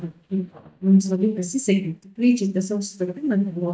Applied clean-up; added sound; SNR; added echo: neural mask model DeepFilterNet 3.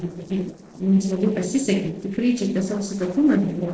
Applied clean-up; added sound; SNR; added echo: neural separator model SepFormer DNS4.